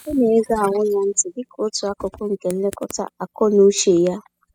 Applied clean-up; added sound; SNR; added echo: classical method spectral subtraction.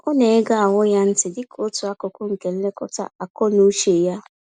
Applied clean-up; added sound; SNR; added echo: none; none; none; none.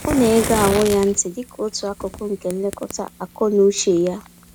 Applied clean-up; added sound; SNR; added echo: none; Fire; 10 dB; none.